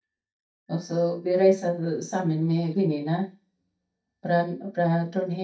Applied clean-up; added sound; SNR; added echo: neural mask model DeepFilterNet 3.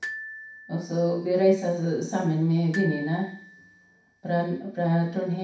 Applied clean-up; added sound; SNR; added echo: none; Glockenspiel; 16 dB; reverberation time 0.6 s.